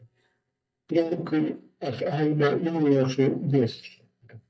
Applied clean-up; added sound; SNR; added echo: neural mask model DeepFilterNet 3.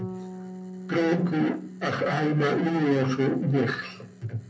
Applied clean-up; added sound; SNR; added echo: none; Bass guitar; 15 dB; reverberation time 0.3 s.